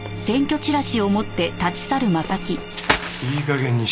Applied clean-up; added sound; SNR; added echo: none; none; none; none.